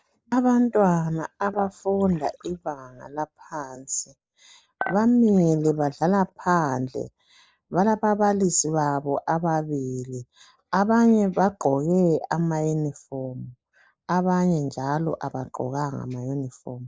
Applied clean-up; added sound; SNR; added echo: neural mask model Resemble Enhance denoiser.